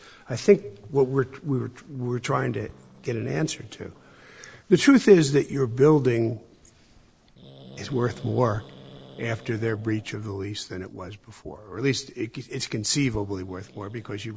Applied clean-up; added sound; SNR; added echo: neural separator model SepFormer DNS4.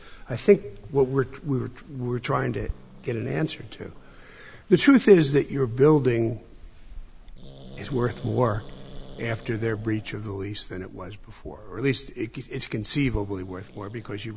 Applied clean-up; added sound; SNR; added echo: none; Growling; 16 dB; none.